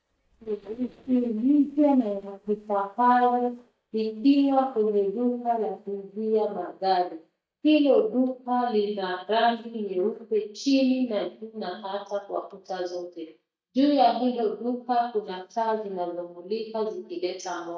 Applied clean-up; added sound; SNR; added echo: neural mask model DeepFilterNet 3.